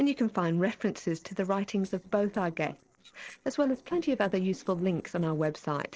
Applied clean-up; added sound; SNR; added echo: neural separator model SepFormer DNS4.